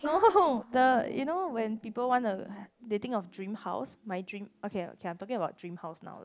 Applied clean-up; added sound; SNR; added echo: neural mask model Resemble Enhance denoiser.